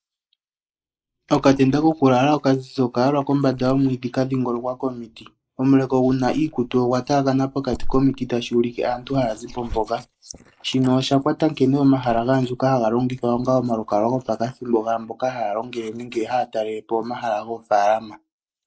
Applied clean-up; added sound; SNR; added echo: neural mask model Resemble Enhance denoiser.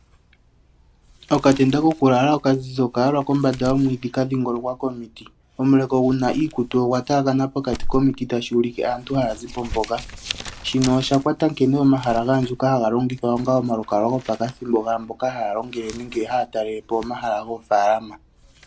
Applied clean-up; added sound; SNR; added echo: none; Crumpling, crinkling; 15 dB; none.